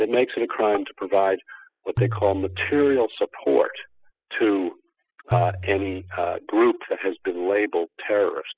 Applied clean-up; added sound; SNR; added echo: classical method spectral subtraction.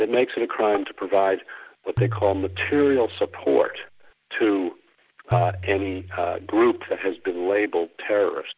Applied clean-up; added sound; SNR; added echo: none; Tap + Tabla; 9 dB; none.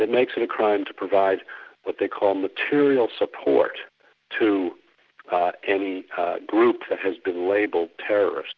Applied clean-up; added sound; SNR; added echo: none; none; none; none.